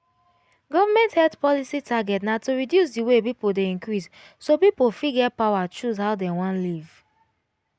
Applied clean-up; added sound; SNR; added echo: none; none; none; none.